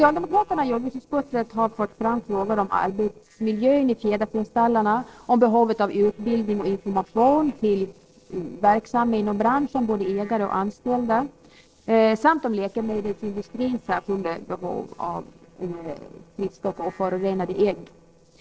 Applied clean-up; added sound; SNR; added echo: neural separator model SepFormer DNS4.